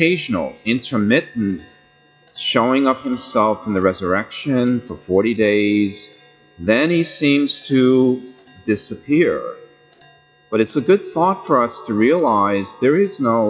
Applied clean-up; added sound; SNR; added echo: classical method log-MMSE.